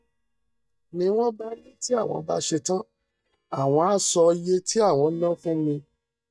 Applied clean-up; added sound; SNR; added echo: neural mask model DeepFilterNet 3.